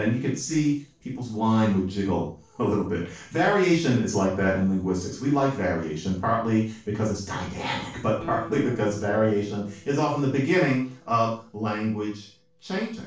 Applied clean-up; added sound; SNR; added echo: neural separator model SepFormer DNS4.